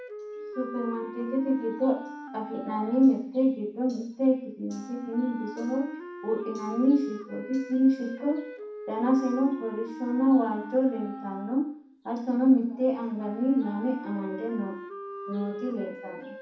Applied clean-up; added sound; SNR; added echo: none; Wind instrument, woodwind instrument; 13 dB; reverberation time 0.6 s.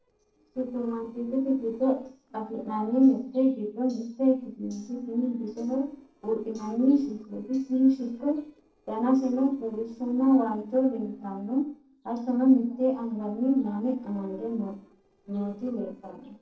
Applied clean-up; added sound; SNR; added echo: neural separator model SepFormer DNS4.